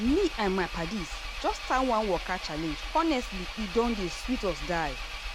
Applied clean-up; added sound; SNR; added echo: none; Engine; 7 dB; none.